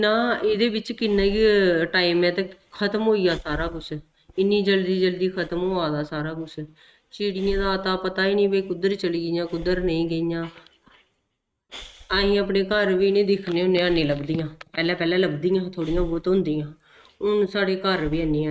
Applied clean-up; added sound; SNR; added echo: neural mask model RNNoise.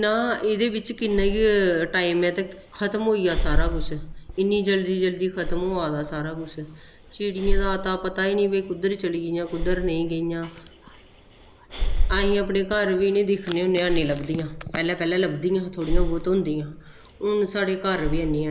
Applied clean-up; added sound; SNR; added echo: none; Breathing; 4 dB; none.